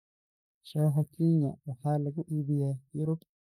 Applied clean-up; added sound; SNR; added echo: neural mask model Resemble Enhance denoiser.